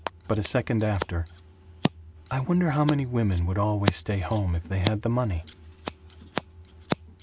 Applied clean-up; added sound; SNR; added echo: none; Scissors; 8 dB; none.